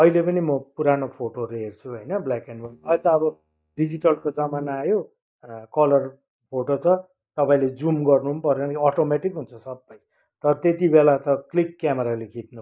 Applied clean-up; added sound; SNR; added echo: neural mask model DeepFilterNet 3.